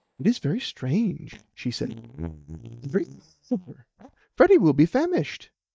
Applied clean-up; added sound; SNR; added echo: neural mask model DeepFilterNet 3.